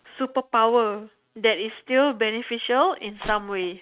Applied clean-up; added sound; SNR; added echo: neural mask model RNNoise.